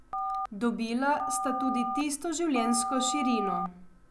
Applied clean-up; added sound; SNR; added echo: none; Telephone; 3 dB; none.